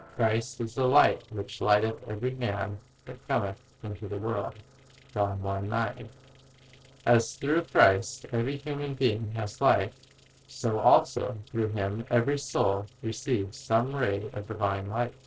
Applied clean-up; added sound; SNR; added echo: neural separator model SepFormer DNS4.